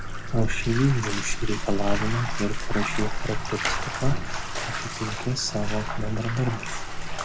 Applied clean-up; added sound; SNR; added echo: none; Bathtub (filling or washing); -2 dB; none.